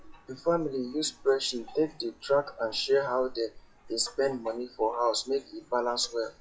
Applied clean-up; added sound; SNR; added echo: classical method WPE with log-MMSE.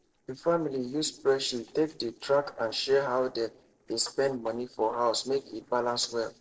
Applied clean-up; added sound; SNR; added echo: neural separator model SepFormer DNS4.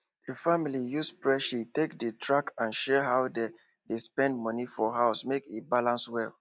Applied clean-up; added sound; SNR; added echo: none; none; none; none.